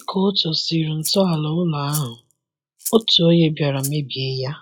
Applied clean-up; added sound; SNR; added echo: classical method log-MMSE.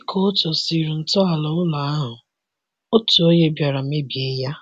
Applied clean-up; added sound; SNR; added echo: none; none; none; none.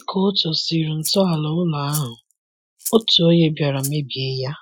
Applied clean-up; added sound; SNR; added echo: classical method Wiener filter.